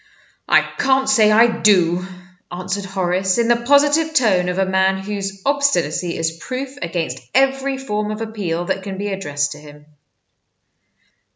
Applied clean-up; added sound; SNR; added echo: none; none; none; none.